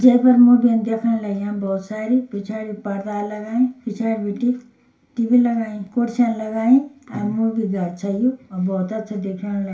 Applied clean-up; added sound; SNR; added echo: none; none; none; reverberation time 0.4 s.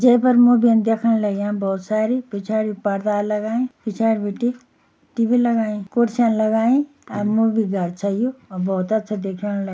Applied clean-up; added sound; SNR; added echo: none; none; none; none.